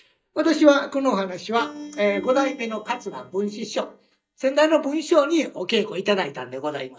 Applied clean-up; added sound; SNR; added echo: neural mask model DeepFilterNet 3.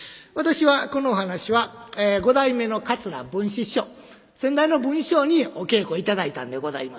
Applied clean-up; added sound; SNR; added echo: none; none; none; none.